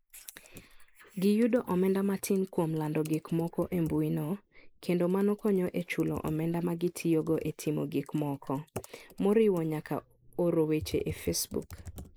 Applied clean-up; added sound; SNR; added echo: neural mask model Resemble Enhance denoiser.